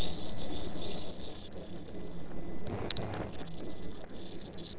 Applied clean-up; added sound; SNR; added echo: neural separator model SepFormer DNS4.